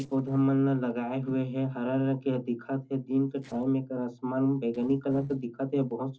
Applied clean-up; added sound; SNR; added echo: neural separator model SepFormer DNS4.